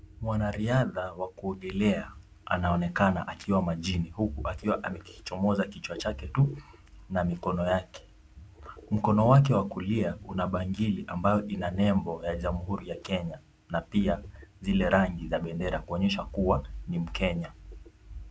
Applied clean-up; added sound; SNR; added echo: none; none; none; none.